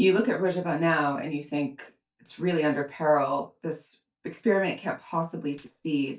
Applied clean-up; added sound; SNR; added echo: neural mask model DeepFilterNet 3.